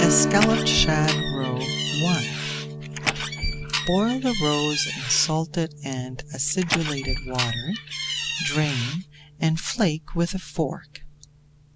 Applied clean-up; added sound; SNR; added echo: none; Door + Strum; 2 dB; none.